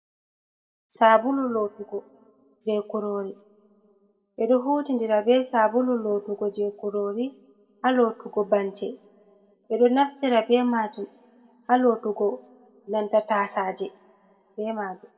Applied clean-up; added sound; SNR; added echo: none; none; none; reverberation time 1.7 s.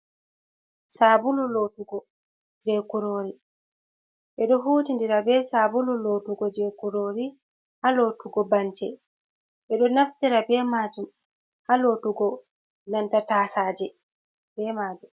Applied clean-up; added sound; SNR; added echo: none; none; none; none.